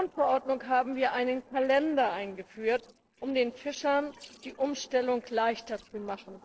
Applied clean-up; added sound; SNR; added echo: neural separator model SepFormer DNS4.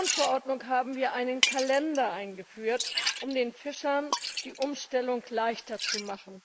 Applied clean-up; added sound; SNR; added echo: neural mask model Resemble Enhance denoiser.